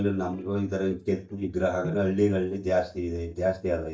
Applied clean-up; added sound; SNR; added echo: neural mask model DeepFilterNet 3.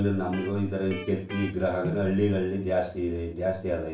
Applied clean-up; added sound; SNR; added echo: none; Electric guitar; 11 dB; reverberation time 0.3 s.